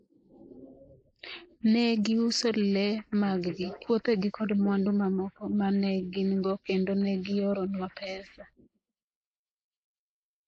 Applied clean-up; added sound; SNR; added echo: neural mask model Resemble Enhance denoiser.